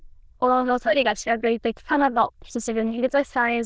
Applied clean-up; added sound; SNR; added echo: neural diffusion model UNIVERSE++.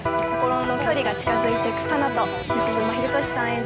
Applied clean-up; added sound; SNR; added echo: none; Electric guitar; 0 dB; none.